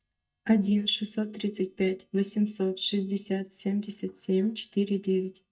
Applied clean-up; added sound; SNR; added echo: neural mask model DeepFilterNet 3.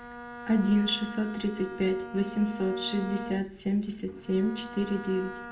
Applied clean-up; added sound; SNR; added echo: none; Bowed string instrument; 13 dB; reverberation time 0.6 s.